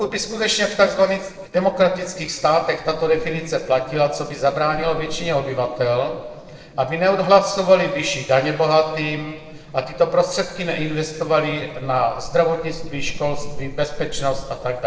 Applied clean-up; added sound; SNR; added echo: neural separator model SepFormer DNS4.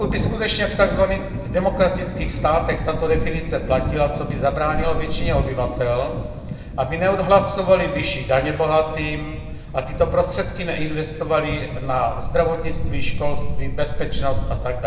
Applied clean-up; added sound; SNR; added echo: none; Thunder; 3 dB; reverberation time 1.5 s.